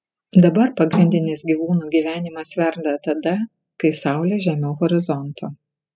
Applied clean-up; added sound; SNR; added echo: classical method spectral subtraction.